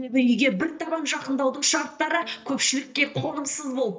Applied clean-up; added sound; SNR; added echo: neural mask model DeepFilterNet 3.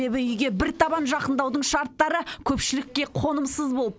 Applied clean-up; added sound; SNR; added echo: none; none; none; none.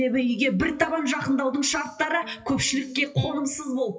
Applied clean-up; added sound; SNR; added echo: classical method WPE with log-MMSE.